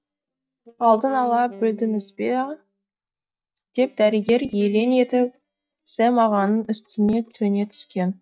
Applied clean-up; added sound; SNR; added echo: neural mask model DeepFilterNet 3.